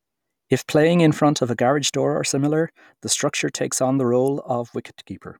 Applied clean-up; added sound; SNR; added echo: none; none; none; none.